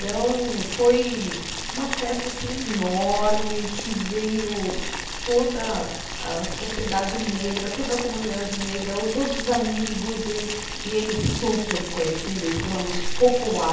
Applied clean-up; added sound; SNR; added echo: none; Boiling; 4 dB; reverberation time 0.9 s.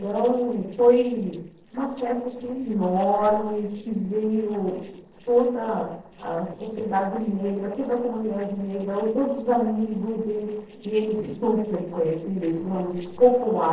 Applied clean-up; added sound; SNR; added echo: neural separator model SepFormer DNS4.